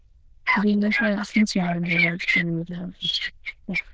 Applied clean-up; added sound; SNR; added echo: neural diffusion model UNIVERSE++.